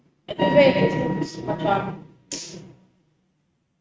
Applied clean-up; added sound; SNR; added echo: neural mask model RNNoise.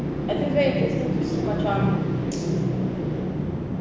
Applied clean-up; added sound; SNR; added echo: none; none; none; none.